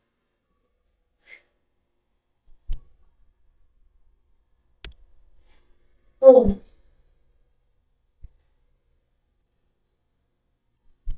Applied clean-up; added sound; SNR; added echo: neural mask model DeepFilterNet 3.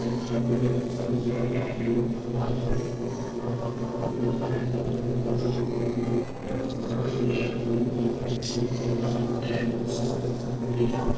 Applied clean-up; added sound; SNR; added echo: neural separator model SepFormer DNS4.